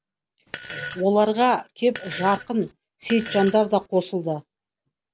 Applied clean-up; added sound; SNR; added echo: none; Fart; 13 dB; none.